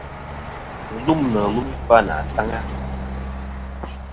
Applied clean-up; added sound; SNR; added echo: none; Truck; 6 dB; none.